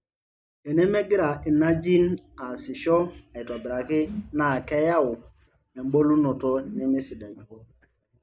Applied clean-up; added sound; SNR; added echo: neural mask model DeepFilterNet 3.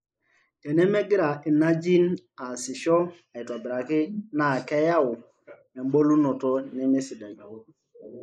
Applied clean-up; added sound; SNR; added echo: neural mask model Resemble Enhance denoiser.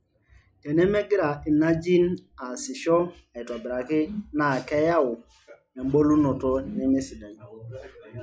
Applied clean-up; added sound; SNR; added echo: classical method log-MMSE.